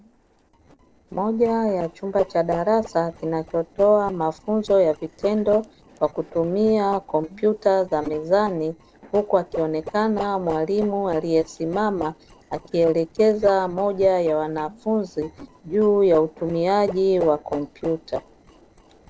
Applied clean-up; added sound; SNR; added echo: neural separator model SepFormer DNS4.